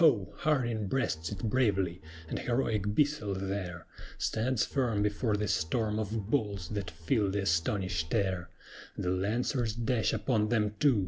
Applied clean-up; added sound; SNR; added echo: none; Bowed string instrument; 17 dB; none.